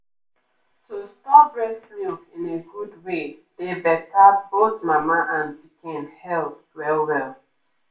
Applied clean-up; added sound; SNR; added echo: none; none; none; reverberation time 0.3 s.